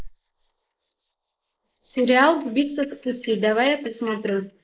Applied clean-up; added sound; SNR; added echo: neural mask model Resemble Enhance denoiser.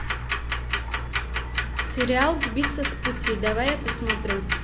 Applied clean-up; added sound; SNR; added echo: none; Tick-tock; -4 dB; none.